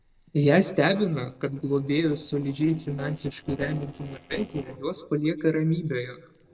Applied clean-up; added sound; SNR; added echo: neural separator model SepFormer DNS4.